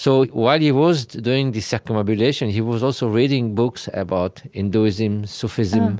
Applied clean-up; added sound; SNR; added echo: none; none; none; none.